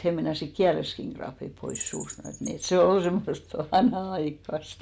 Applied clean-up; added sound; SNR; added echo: none; Bird vocalization, bird call, bird song; 15 dB; none.